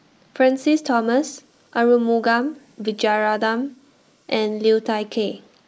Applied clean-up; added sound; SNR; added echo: neural mask model Resemble Enhance denoiser.